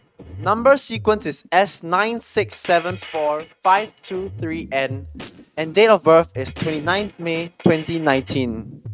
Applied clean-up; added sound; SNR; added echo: neural mask model RNNoise.